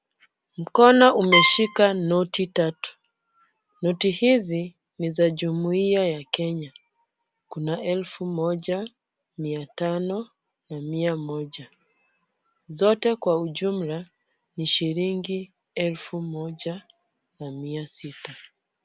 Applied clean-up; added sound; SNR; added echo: none; Trumpet; -3 dB; none.